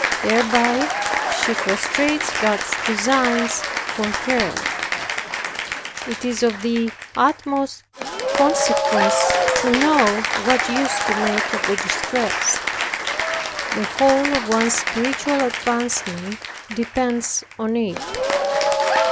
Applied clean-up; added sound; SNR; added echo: none; Applause / Cheering; 0 dB; none.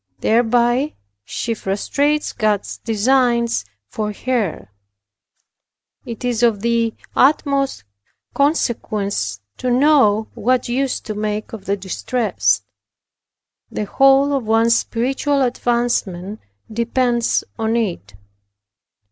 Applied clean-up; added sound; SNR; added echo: none; none; none; none.